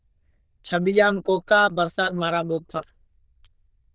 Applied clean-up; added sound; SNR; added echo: neural diffusion model UNIVERSE++.